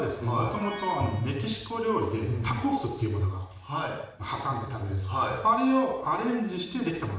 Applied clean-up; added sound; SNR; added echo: none; Bowed string instrument; 12 dB; reverberation time 0.7 s.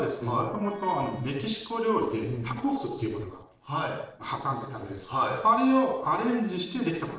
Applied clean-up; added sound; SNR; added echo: neural separator model SepFormer DNS4.